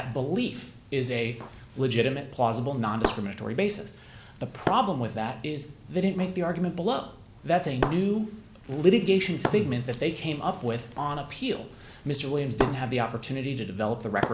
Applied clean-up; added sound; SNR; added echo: none; Shatter; 10 dB; none.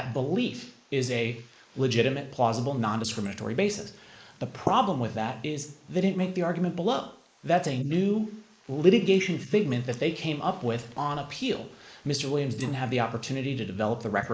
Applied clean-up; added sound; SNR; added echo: neural mask model Resemble Enhance denoiser.